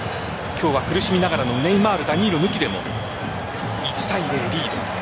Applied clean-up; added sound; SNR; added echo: none; none; none; none.